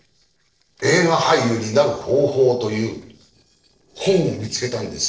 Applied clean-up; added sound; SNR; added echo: neural separator model SepFormer DNS4.